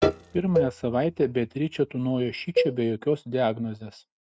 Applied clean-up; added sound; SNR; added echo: neural mask model RNNoise.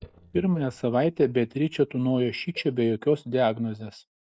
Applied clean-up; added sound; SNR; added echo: neural mask model DeepFilterNet 3.